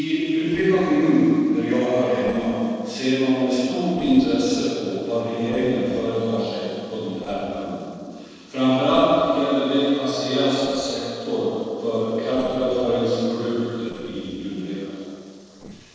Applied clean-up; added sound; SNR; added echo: neural separator model SepFormer DNS4.